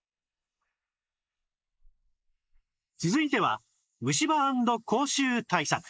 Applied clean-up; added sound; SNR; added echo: neural mask model Resemble Enhance denoiser.